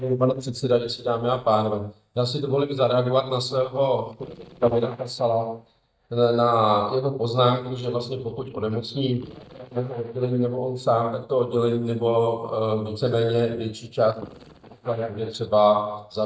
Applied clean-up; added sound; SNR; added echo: neural mask model DeepFilterNet 3.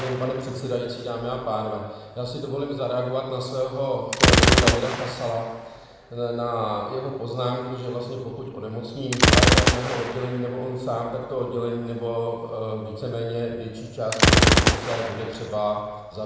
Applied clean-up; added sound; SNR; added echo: none; Gunshot, gunfire; -3 dB; reverberation time 1.2 s.